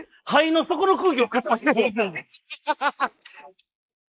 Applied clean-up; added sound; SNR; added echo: neural mask model Resemble Enhance denoiser.